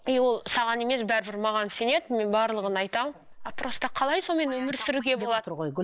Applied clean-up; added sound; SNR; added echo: neural mask model Resemble Enhance denoiser.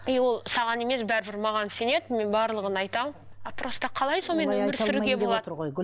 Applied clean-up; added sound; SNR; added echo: none; Chewing, mastication; 17 dB; none.